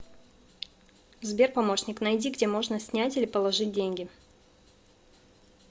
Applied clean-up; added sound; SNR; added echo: none; none; none; none.